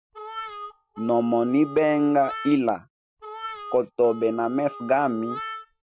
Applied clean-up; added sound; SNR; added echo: none; Harmonica; 13 dB; none.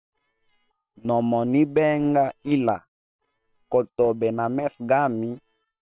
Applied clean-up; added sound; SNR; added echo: neural separator model SepFormer WHAM!.